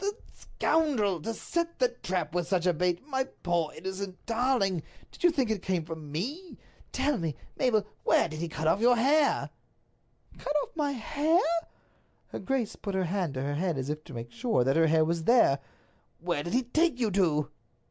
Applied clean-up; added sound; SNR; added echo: none; none; none; none.